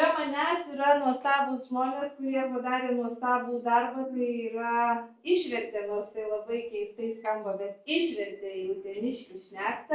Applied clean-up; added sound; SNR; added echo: neural mask model Resemble Enhance denoiser.